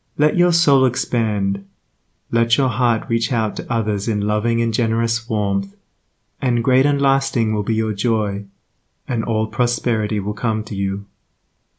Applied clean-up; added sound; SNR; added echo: none; none; none; none.